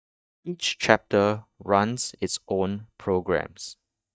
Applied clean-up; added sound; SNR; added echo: neural mask model DeepFilterNet 3.